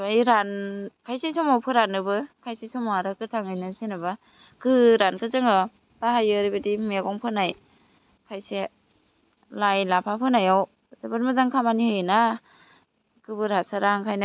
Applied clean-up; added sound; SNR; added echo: none; none; none; none.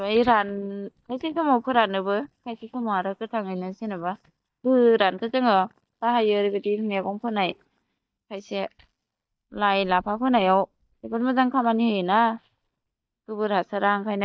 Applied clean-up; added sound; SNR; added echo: neural mask model DeepFilterNet 3.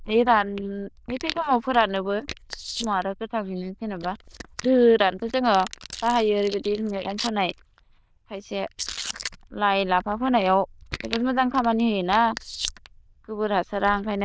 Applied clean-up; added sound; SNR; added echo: neural diffusion model UNIVERSE++.